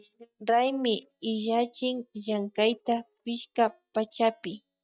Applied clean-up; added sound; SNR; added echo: neural mask model DeepFilterNet 3.